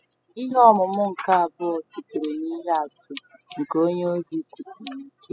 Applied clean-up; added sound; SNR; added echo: classical method spectral subtraction.